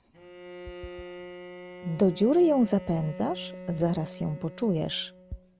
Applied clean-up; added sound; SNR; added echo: none; Bowed string instrument; 15 dB; none.